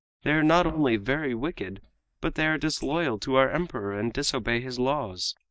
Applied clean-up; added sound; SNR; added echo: neural mask model DeepFilterNet 3.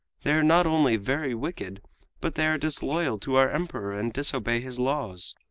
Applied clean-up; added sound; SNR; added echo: none; none; none; none.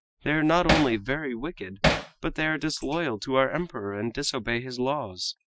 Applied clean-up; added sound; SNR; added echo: classical method Wiener filter.